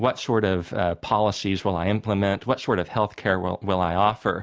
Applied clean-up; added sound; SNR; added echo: none; none; none; none.